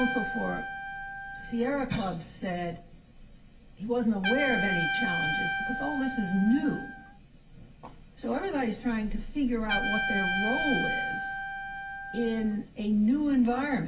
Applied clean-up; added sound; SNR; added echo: none; Trumpet; 4 dB; reverberation time 0.2 s.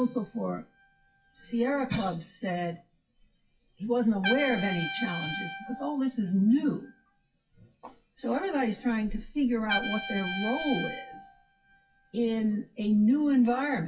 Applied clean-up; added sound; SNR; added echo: classical method WPE with log-MMSE.